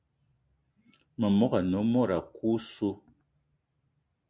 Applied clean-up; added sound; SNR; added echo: none; none; none; none.